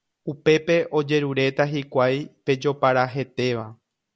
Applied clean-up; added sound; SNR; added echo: none; none; none; none.